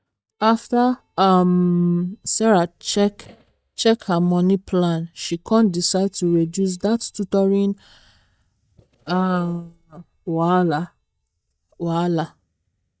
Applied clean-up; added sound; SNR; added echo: neural mask model DeepFilterNet 3.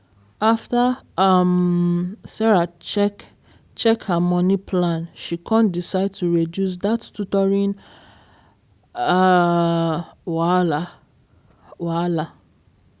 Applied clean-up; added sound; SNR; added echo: none; none; none; none.